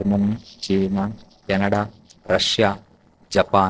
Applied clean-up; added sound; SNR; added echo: neural separator model SepFormer DNS4.